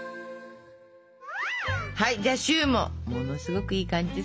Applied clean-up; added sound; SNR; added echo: none; none; none; none.